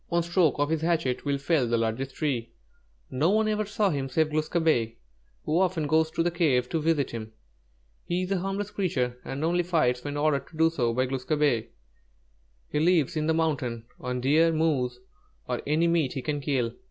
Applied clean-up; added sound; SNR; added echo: none; none; none; none.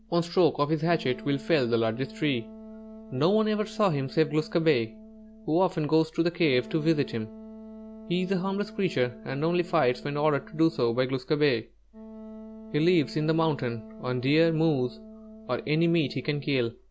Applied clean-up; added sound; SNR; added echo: none; Wind instrument, woodwind instrument; 18 dB; none.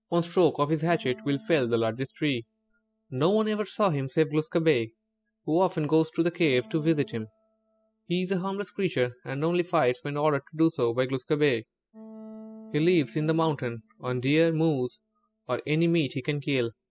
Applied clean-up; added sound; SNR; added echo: classical method spectral subtraction.